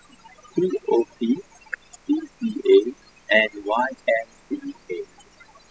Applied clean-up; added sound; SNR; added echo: classical method spectral subtraction.